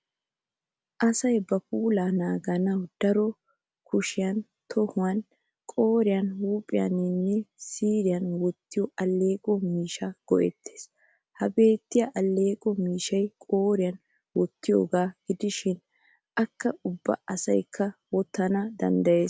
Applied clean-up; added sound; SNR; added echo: none; none; none; none.